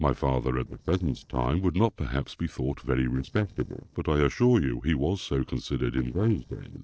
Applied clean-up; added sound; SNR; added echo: neural separator model SepFormer DNS4.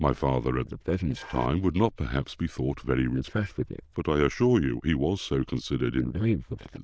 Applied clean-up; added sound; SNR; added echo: neural diffusion model UNIVERSE++.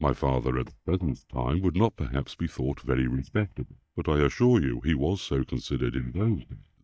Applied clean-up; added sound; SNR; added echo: neural mask model DeepFilterNet 3.